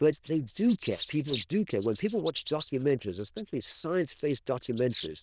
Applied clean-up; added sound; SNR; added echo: neural diffusion model UNIVERSE++.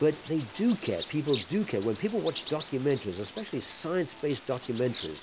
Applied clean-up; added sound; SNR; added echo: none; Bird vocalization, bird call, bird song; 6 dB; none.